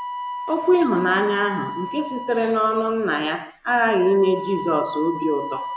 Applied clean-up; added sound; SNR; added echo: none; Wind instrument, woodwind instrument; 10 dB; none.